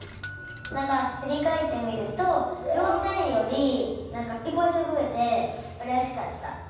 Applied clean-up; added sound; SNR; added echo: none; Doorbell; 6 dB; reverberation time 1.2 s.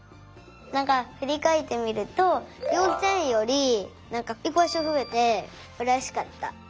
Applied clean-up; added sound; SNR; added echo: none; none; none; none.